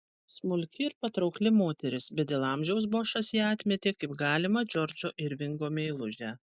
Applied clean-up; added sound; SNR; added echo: none; none; none; none.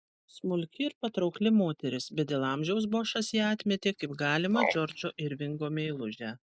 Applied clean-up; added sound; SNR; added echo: none; Frog; 7 dB; none.